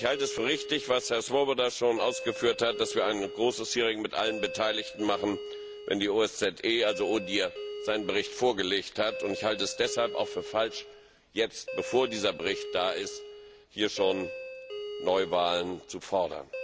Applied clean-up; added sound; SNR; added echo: none; Doorbell; 11 dB; none.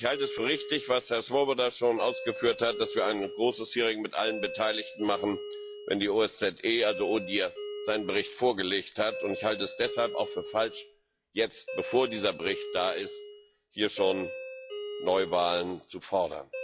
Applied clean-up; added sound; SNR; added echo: classical method log-MMSE.